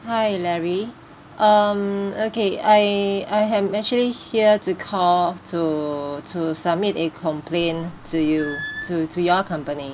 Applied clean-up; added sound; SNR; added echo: none; Squeak / Screech; 15 dB; none.